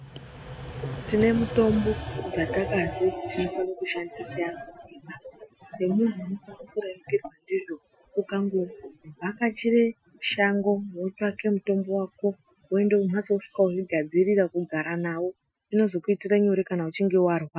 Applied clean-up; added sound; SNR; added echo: classical method Wiener filter.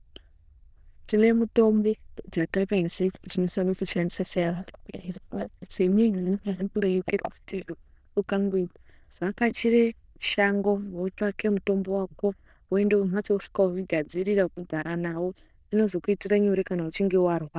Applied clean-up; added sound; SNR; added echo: neural diffusion model UNIVERSE++.